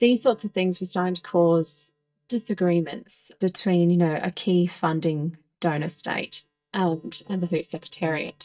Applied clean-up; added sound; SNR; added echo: neural mask model DeepFilterNet 3.